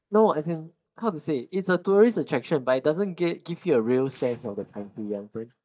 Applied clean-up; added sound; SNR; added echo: neural mask model DeepFilterNet 3.